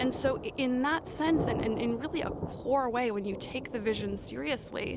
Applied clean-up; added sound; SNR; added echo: none; Thunder; 7 dB; none.